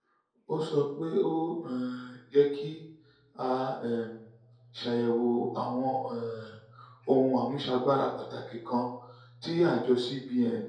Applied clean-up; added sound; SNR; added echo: none; none; none; reverberation time 2.3 s.